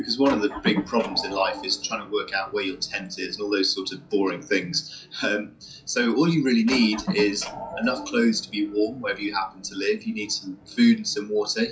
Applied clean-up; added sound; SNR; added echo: classical method WPE with log-MMSE.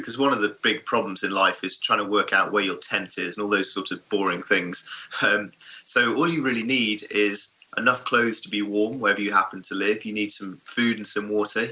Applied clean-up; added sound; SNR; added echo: none; none; none; none.